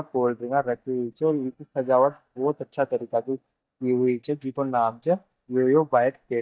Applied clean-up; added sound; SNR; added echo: neural mask model DeepFilterNet 3.